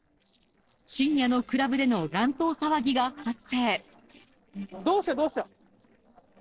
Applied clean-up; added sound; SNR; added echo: neural separator model SepFormer DNS4.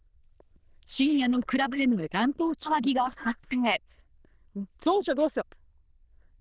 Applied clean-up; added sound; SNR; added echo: neural diffusion model UNIVERSE++.